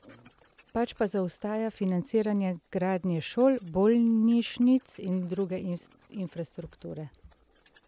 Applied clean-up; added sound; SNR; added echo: none; Wild animals; 10 dB; none.